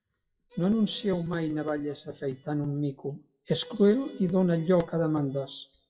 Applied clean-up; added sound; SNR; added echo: classical method WPE with log-MMSE.